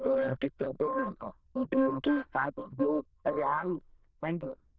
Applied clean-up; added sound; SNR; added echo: neural diffusion model UNIVERSE++.